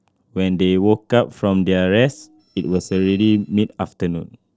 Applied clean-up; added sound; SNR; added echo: neural separator model SepFormer DNS4.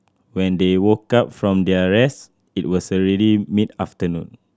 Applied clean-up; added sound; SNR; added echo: none; none; none; none.